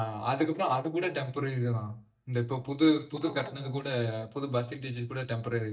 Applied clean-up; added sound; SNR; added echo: neural mask model DeepFilterNet 3.